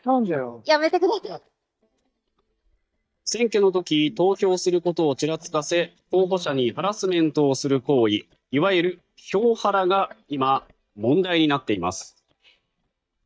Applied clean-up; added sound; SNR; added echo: neural mask model DeepFilterNet 3.